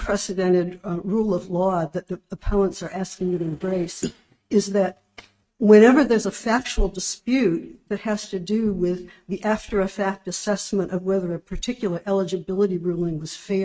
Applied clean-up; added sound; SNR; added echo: neural mask model RNNoise.